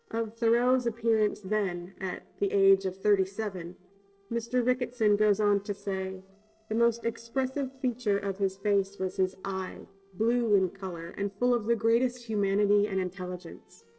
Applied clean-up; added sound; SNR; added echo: neural separator model SepFormer DNS4.